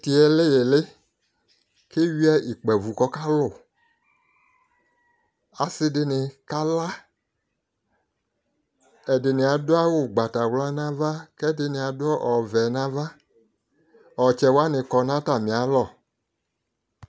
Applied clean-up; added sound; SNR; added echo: none; none; none; none.